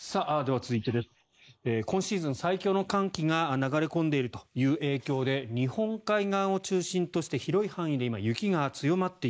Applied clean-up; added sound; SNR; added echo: neural mask model Resemble Enhance denoiser.